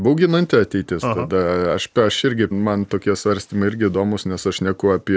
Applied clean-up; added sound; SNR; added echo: none; none; none; none.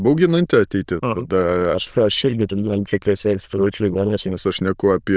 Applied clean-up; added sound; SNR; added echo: neural diffusion model UNIVERSE++.